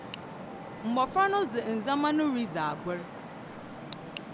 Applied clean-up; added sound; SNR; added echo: none; Traffic noise, roadway noise; 11 dB; none.